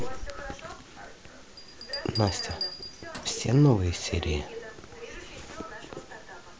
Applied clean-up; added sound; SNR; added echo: none; Bell; 14 dB; none.